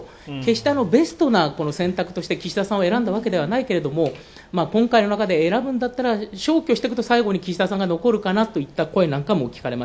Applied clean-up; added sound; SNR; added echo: none; none; none; none.